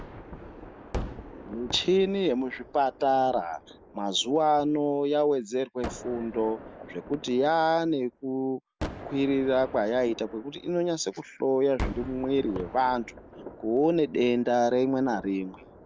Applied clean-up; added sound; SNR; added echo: none; Gunshot, gunfire; 14 dB; none.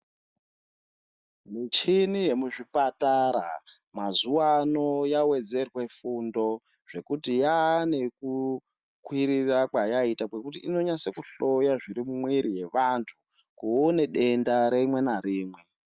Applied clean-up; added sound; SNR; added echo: none; none; none; none.